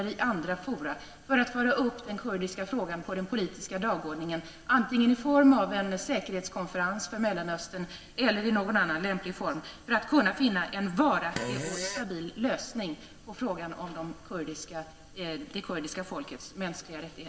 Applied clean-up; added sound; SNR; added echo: none; Fart; 8 dB; reverberation time 1.6 s.